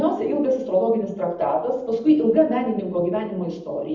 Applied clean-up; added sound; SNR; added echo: none; none; none; reverberation time 0.8 s.